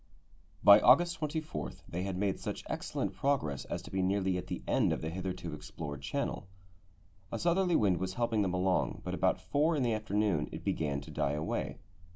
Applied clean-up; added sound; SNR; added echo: none; none; none; none.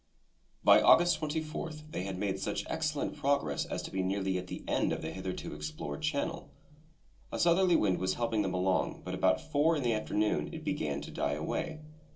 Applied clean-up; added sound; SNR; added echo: none; none; none; reverberation time 0.2 s.